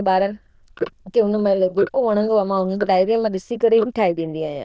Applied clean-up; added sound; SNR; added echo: neural diffusion model UNIVERSE++.